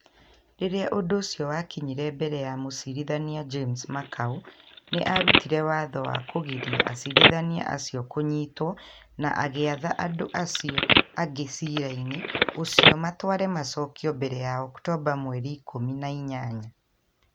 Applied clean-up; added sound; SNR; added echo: none; Telephone; -4 dB; none.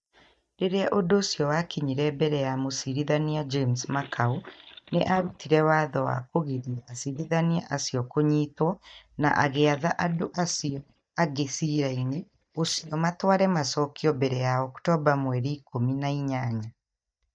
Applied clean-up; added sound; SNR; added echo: neural mask model DeepFilterNet 3.